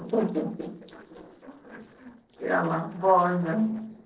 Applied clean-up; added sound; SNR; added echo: neural separator model SepFormer DNS4.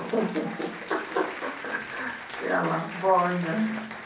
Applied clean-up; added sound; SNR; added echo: none; Applause; 10 dB; reverberation time 0.6 s.